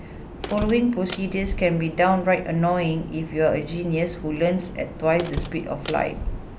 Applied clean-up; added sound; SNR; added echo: none; Slam; 12 dB; none.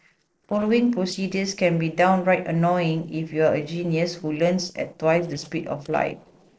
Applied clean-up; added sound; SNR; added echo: neural separator model SepFormer DNS4.